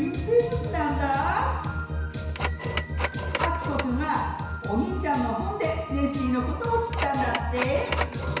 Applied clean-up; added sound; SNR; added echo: none; Telephone; 10 dB; reverberation time 1.0 s.